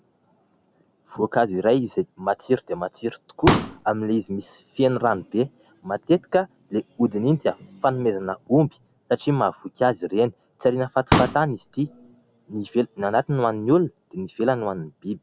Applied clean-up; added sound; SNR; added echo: none; Explosion; 0 dB; none.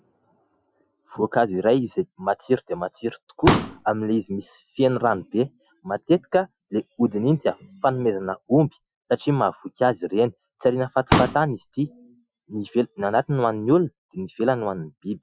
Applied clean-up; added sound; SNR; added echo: classical method Wiener filter.